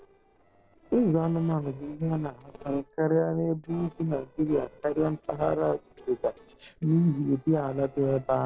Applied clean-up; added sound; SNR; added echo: neural separator model SepFormer DNS4.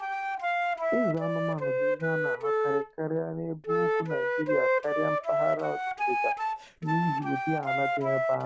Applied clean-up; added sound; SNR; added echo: none; Wind instrument, woodwind instrument; -4 dB; none.